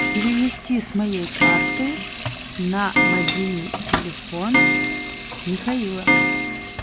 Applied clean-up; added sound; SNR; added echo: none; Sink (filling or washing) / Water tap, faucet + Clock; -3 dB; none.